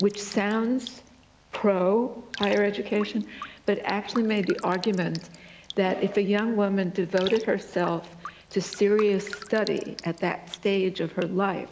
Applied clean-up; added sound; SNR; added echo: none; Raindrop; 17 dB; none.